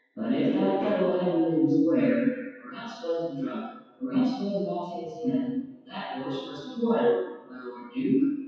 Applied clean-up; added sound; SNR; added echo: classical method WPE with log-MMSE.